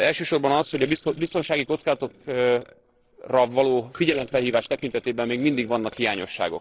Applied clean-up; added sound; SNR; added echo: neural separator model SepFormer DNS4.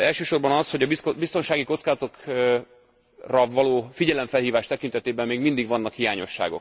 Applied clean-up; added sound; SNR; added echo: none; none; none; none.